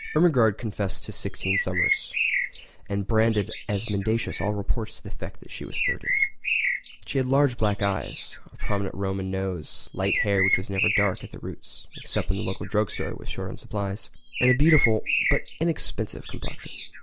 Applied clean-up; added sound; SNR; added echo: none; Bird; 6 dB; none.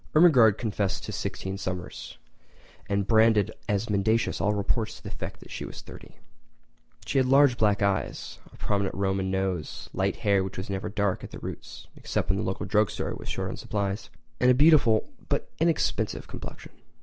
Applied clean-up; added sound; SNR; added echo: none; none; none; none.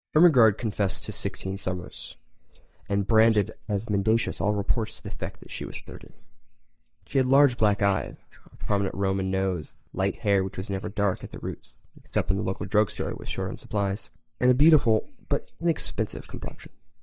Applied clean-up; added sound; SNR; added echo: neural mask model DeepFilterNet 3.